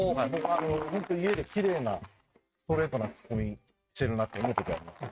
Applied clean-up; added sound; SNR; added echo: neural mask model RNNoise.